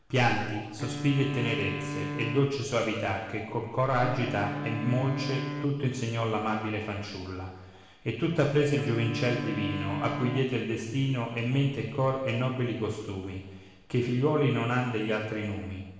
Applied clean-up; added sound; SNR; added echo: none; Wind instrument, woodwind instrument; 8 dB; reverberation time 1.2 s.